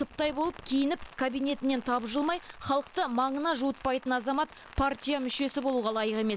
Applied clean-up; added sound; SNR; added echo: none; Rain; 20 dB; none.